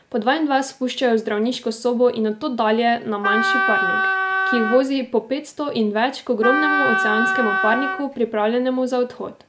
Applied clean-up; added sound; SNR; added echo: none; Wind instrument, woodwind instrument; 0 dB; none.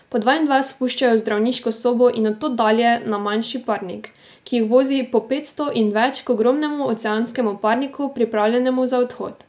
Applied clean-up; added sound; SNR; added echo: none; none; none; none.